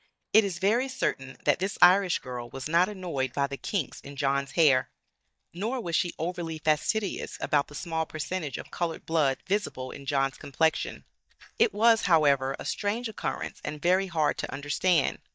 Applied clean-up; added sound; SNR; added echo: neural mask model DeepFilterNet 3.